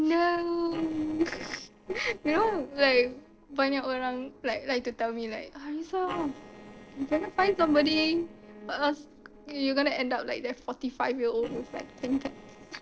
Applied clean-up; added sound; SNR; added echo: neural separator model SepFormer DNS4.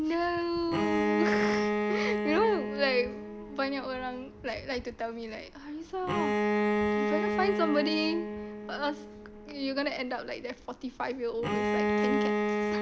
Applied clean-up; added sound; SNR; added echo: none; Bowed string instrument; -1 dB; none.